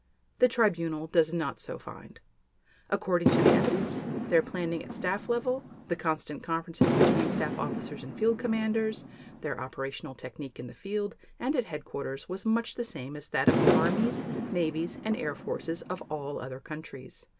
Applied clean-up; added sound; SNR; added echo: none; Fireworks; -2 dB; none.